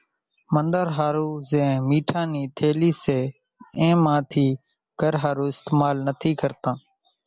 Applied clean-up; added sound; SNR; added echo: none; none; none; none.